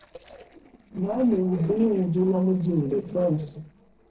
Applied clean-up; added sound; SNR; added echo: neural separator model SepFormer DNS4.